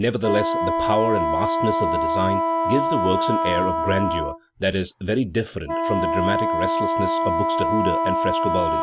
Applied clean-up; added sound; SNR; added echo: none; Wind instrument, woodwind instrument; -2 dB; none.